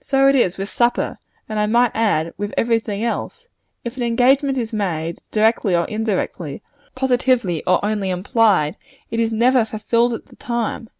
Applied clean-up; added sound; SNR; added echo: none; none; none; none.